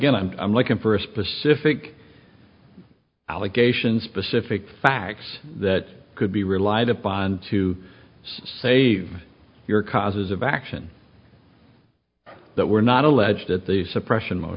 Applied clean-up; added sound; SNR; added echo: none; none; none; none.